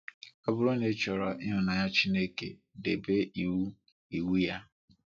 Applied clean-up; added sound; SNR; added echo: classical method log-MMSE.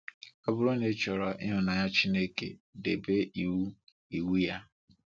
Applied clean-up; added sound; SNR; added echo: none; none; none; none.